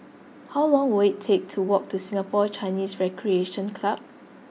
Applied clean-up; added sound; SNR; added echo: none; none; none; none.